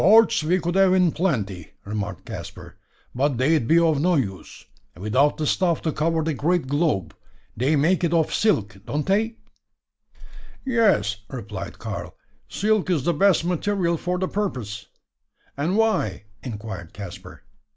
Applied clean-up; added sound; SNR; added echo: none; none; none; none.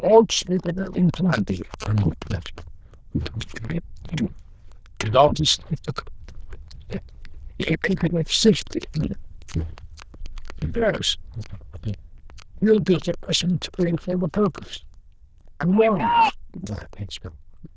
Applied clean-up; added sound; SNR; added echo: neural diffusion model UNIVERSE++.